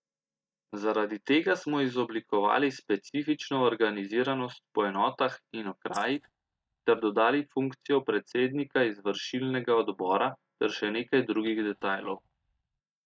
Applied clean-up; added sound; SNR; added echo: neural mask model DeepFilterNet 3.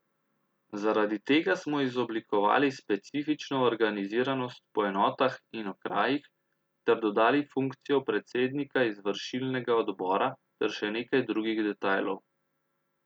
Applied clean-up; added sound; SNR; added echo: none; none; none; none.